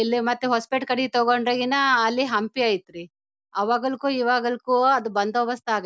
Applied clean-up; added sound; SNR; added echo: none; none; none; none.